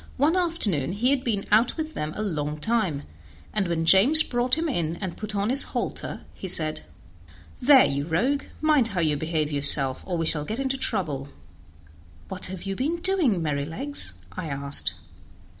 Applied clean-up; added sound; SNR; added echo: none; none; none; none.